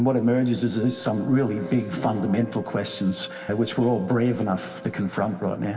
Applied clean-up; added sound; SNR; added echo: none; Wind instrument, woodwind instrument; 18 dB; reverberation time 2.1 s.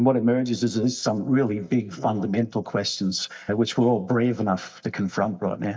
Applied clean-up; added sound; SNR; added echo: neural mask model DeepFilterNet 3.